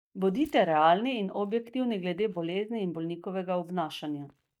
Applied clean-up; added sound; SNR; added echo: neural mask model DeepFilterNet 3.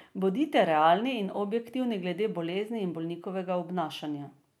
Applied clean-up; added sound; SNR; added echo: none; none; none; none.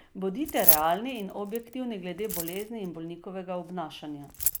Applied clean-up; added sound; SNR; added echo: none; Keys jangling; -1 dB; none.